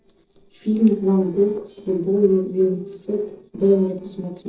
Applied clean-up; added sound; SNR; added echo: neural separator model SepFormer DNS4.